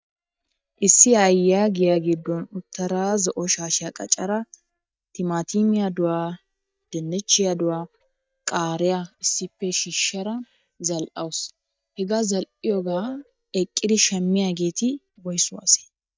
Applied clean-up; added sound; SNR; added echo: neural mask model DeepFilterNet 3.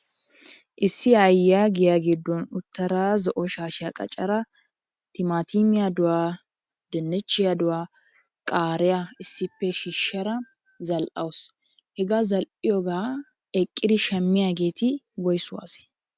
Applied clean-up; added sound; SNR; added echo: none; none; none; none.